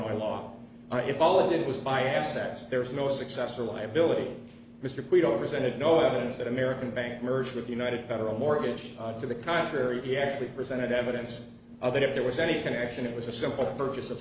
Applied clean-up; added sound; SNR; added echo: none; none; none; none.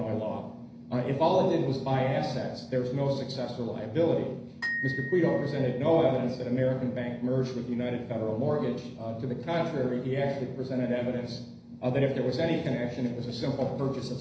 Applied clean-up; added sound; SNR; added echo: none; Glockenspiel; 11 dB; reverberation time 0.5 s.